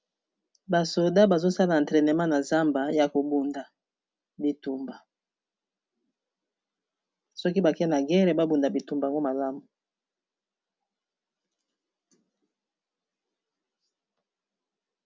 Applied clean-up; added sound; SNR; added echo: none; none; none; none.